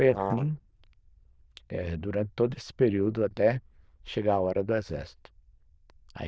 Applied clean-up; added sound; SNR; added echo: neural diffusion model UNIVERSE++.